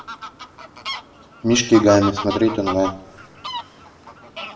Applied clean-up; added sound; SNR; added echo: none; Fowl; 10 dB; reverberation time 0.6 s.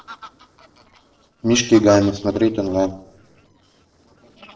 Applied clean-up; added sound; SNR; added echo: neural separator model SepFormer DNS4.